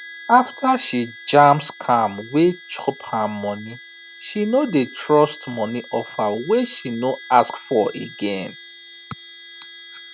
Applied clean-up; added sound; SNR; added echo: none; Harmonica; 19 dB; none.